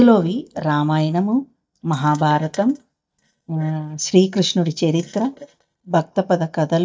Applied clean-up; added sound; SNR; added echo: neural mask model DeepFilterNet 3.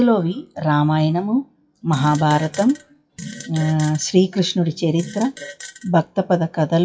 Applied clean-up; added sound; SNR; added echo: classical method WPE with log-MMSE.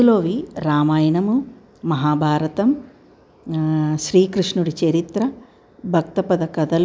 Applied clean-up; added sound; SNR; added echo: none; none; none; none.